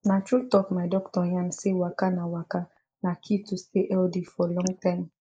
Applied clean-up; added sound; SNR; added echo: neural mask model Resemble Enhance denoiser.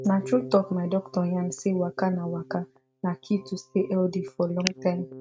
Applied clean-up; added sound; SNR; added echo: neural mask model RNNoise.